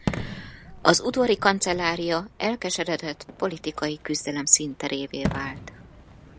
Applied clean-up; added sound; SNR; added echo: none; Fireworks; 11 dB; none.